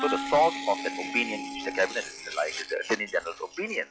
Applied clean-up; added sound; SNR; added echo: classical method log-MMSE.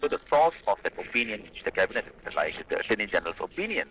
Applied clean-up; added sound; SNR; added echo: neural separator model SepFormer DNS4.